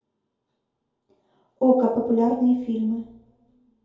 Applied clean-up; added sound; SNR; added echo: none; none; none; reverberation time 2.2 s.